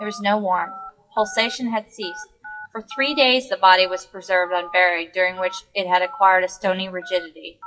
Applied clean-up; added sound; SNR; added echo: classical method WPE with log-MMSE.